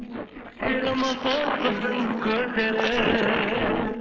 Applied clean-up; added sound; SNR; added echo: neural mask model Resemble Enhance denoiser.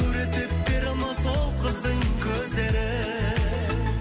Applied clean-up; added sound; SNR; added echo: none; none; none; none.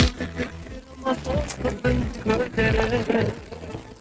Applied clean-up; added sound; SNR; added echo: neural mask model RNNoise.